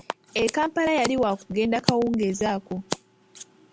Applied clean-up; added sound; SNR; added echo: none; Scissors; 9 dB; none.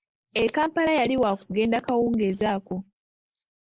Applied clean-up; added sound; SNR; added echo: neural mask model Resemble Enhance denoiser.